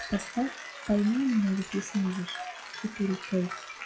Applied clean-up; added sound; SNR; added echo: classical method log-MMSE.